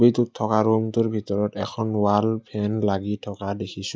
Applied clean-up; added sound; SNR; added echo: none; none; none; none.